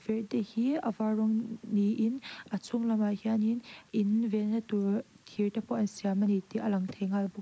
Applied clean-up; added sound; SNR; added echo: neural mask model Resemble Enhance denoiser.